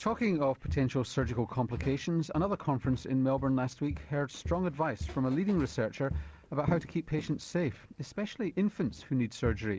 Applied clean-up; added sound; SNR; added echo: none; Walk, footsteps; 11 dB; none.